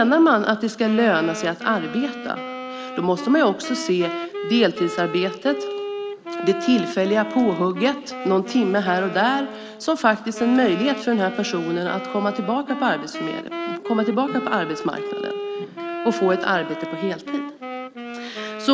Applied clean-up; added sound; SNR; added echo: none; Wind instrument, woodwind instrument; 9 dB; none.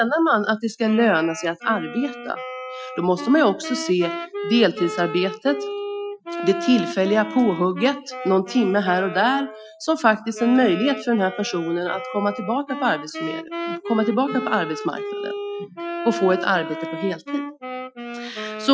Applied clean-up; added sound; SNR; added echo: classical method Wiener filter.